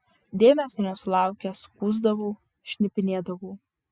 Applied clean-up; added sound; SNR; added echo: none; none; none; none.